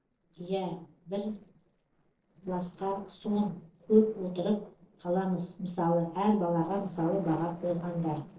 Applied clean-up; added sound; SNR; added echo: neural separator model SepFormer DNS4.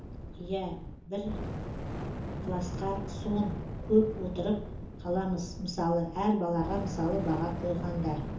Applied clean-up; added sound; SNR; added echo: none; Fire; 6 dB; reverberation time 0.7 s.